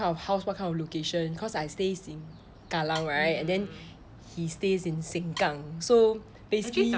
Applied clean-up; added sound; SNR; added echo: none; Wood; 17 dB; none.